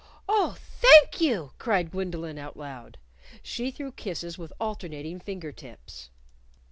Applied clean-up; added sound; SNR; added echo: none; none; none; none.